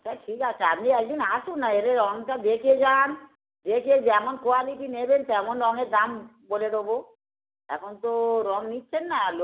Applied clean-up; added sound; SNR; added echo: none; none; none; none.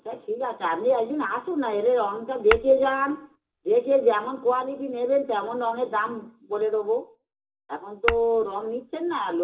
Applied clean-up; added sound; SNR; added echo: none; Tap / Glass; 9 dB; reverberation time 0.2 s.